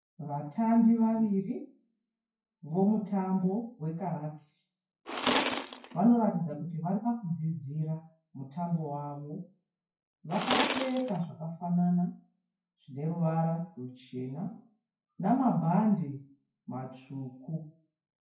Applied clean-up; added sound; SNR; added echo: classical method WPE with log-MMSE.